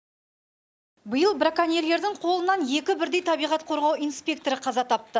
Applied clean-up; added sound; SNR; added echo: none; none; none; none.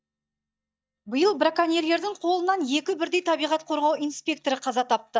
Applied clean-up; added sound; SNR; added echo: neural mask model DeepFilterNet 3.